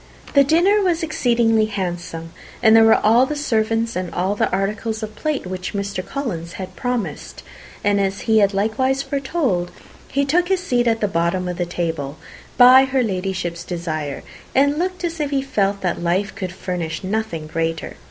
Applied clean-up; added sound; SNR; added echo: none; none; none; none.